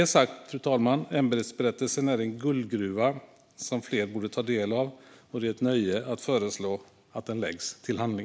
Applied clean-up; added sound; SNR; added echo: none; none; none; none.